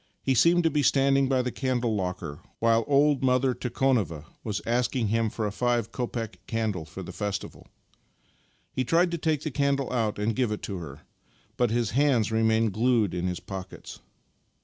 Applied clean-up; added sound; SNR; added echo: none; none; none; none.